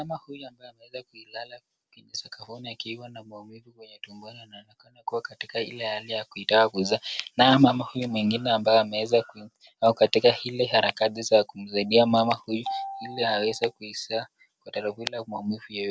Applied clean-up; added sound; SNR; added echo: none; none; none; none.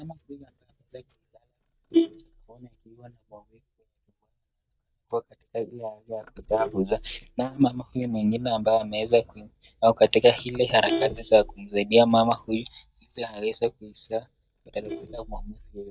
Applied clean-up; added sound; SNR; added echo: neural mask model DeepFilterNet 3.